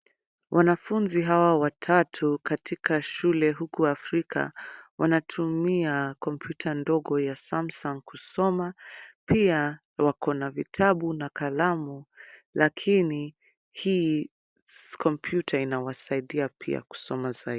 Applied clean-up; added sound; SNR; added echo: none; none; none; none.